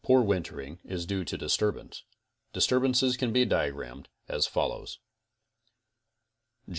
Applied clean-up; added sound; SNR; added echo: none; none; none; none.